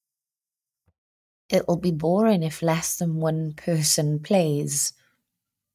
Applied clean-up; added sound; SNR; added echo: neural mask model DeepFilterNet 3.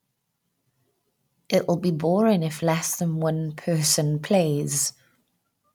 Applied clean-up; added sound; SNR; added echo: none; none; none; none.